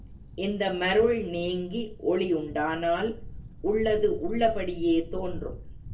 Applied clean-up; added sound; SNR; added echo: none; Thunder; 10 dB; reverberation time 0.3 s.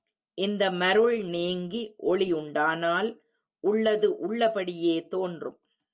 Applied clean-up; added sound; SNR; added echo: none; none; none; none.